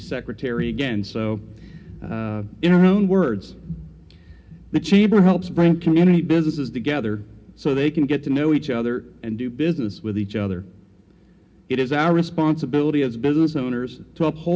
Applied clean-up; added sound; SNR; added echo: none; none; none; reverberation time 0.3 s.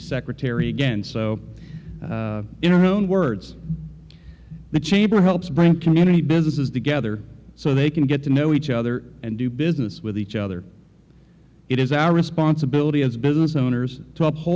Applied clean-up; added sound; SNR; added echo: none; none; none; none.